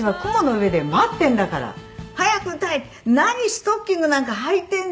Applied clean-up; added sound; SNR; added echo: none; none; none; none.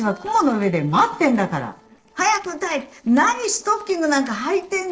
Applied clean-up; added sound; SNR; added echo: neural separator model SepFormer DNS4.